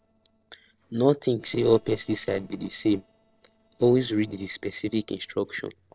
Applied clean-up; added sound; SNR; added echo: neural separator model SepFormer DNS4.